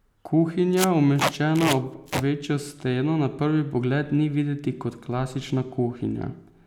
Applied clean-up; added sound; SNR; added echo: none; Packing tape, duct tape; 6 dB; none.